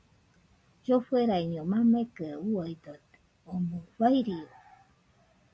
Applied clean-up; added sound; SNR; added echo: none; none; none; none.